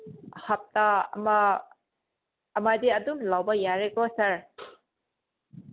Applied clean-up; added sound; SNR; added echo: none; none; none; none.